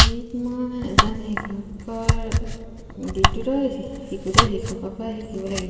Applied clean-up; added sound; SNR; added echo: none; Domestic sounds, home sounds; -5 dB; reverberation time 1.8 s.